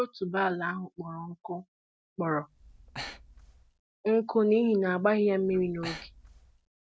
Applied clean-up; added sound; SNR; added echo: none; Breathing; 16 dB; none.